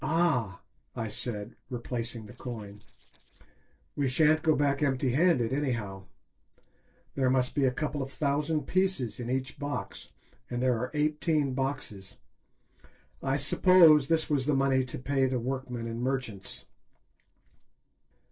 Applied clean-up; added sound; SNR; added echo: neural separator model SepFormer DNS4.